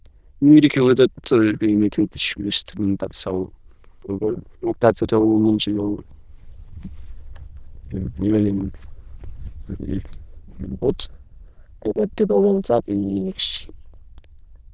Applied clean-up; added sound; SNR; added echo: neural diffusion model UNIVERSE++.